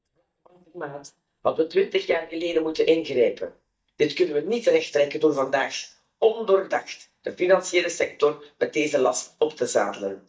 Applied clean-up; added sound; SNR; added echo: neural mask model DeepFilterNet 3.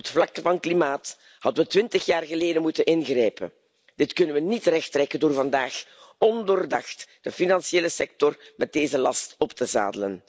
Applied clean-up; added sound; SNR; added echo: none; none; none; none.